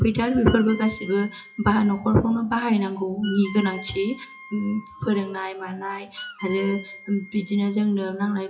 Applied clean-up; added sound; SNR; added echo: classical method WPE with log-MMSE.